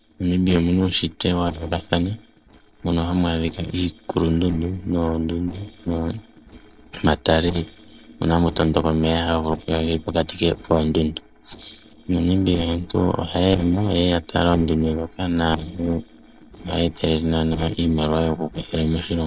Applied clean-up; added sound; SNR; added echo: neural separator model SepFormer DNS4.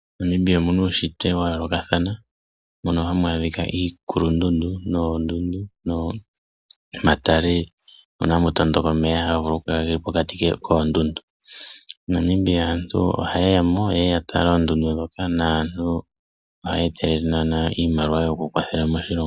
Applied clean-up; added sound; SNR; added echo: none; none; none; none.